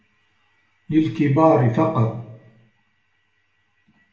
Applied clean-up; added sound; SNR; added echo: none; none; none; reverberation time 0.7 s.